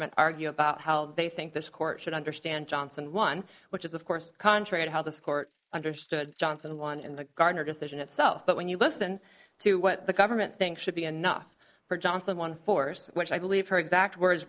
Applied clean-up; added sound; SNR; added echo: neural mask model Resemble Enhance denoiser.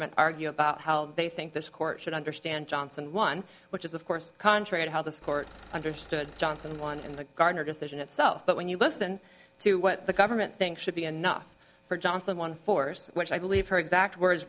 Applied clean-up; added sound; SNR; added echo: none; Engine; 20 dB; none.